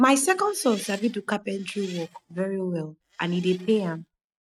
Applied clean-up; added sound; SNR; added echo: neural mask model RNNoise.